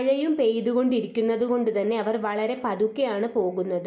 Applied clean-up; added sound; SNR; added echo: none; none; none; none.